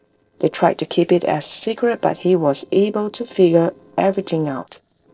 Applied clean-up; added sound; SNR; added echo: neural separator model SepFormer DNS4.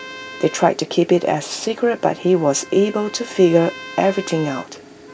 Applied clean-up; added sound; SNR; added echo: none; Trumpet; 19 dB; none.